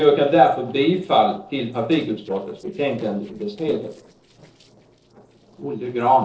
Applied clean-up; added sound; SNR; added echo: neural separator model SepFormer DNS4.